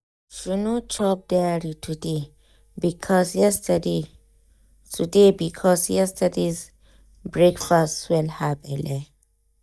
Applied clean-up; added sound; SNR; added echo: neural mask model DeepFilterNet 3.